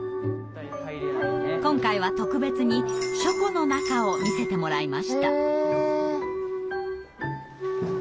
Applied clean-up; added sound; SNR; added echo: none; Wind instrument, woodwind instrument; 2 dB; none.